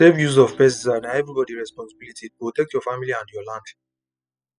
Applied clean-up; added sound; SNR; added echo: classical method spectral subtraction.